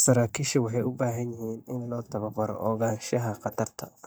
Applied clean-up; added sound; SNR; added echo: neural mask model DeepFilterNet 3.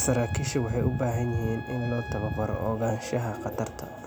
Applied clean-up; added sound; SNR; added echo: none; Trumpet; 16 dB; none.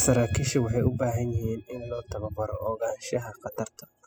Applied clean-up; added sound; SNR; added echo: classical method spectral subtraction.